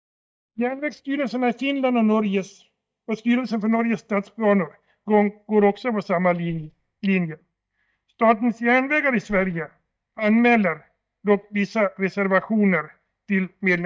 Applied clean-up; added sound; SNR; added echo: neural mask model DeepFilterNet 3.